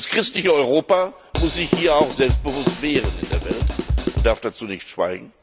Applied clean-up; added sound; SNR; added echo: none; Drum kit; 1 dB; none.